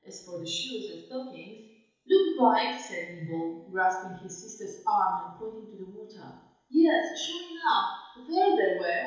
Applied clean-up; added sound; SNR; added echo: none; none; none; reverberation time 2.2 s.